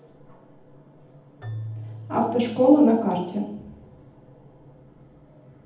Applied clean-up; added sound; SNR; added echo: none; Keyboard (musical); 16 dB; reverberation time 0.8 s.